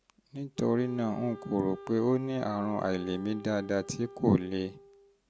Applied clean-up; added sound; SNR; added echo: none; Wind instrument, woodwind instrument; 17 dB; none.